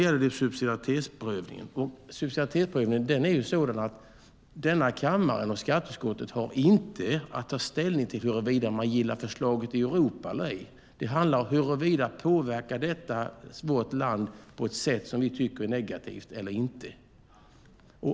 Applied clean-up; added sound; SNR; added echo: none; none; none; none.